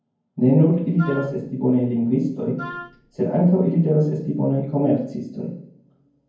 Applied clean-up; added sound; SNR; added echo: none; Wind instrument, woodwind instrument; 15 dB; reverberation time 0.9 s.